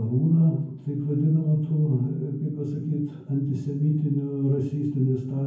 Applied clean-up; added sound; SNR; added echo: none; none; none; reverberation time 0.9 s.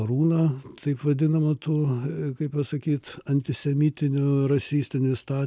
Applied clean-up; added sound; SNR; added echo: none; none; none; none.